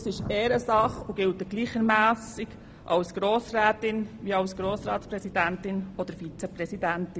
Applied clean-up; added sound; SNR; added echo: none; Thunder / Rain; 16 dB; none.